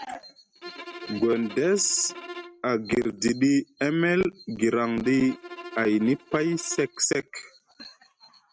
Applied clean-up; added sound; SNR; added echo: neural mask model RNNoise.